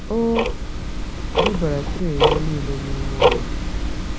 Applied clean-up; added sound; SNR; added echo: none; Tick-tock; -5 dB; none.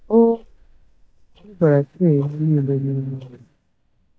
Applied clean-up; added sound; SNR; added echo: neural mask model DeepFilterNet 3.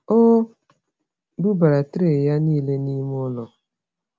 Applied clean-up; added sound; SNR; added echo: none; none; none; none.